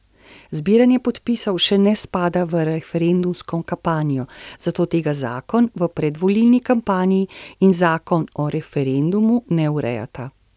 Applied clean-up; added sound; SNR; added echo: none; none; none; none.